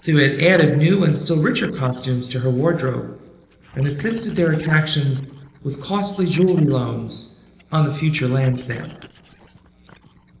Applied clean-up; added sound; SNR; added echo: neural separator model SepFormer DNS4.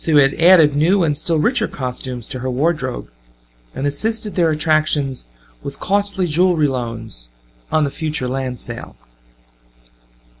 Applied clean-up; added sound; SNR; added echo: none; none; none; none.